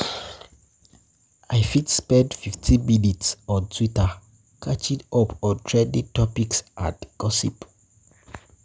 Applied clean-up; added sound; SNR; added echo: none; none; none; none.